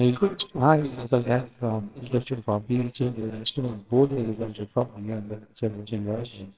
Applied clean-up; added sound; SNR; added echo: neural separator model SepFormer WHAMR!.